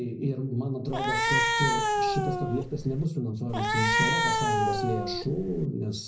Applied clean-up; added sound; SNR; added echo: none; Cat; -3 dB; reverberation time 0.4 s.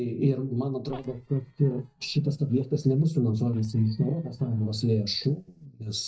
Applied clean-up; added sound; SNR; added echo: neural mask model DeepFilterNet 3.